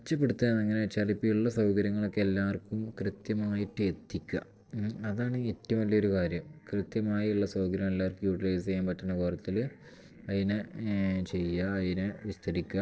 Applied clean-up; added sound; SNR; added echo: neural separator model SepFormer DNS4.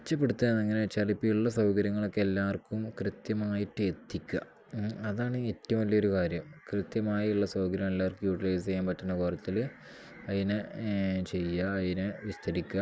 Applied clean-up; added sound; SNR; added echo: none; none; none; none.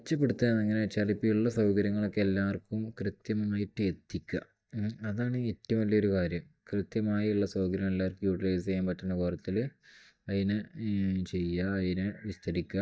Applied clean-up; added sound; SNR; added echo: neural mask model DeepFilterNet 3.